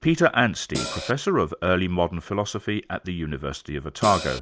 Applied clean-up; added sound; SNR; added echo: none; Cymbal; 6 dB; none.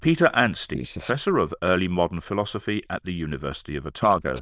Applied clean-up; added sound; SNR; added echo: neural diffusion model UNIVERSE++.